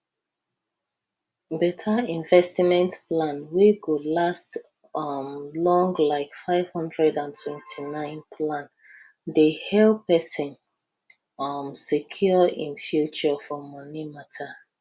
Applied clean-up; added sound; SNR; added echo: none; none; none; none.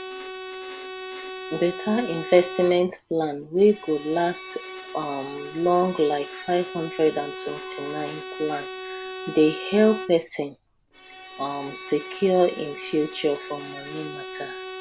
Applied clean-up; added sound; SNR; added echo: none; Bowed string instrument; 12 dB; none.